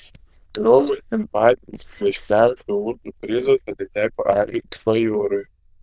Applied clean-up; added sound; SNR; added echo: neural diffusion model UNIVERSE++.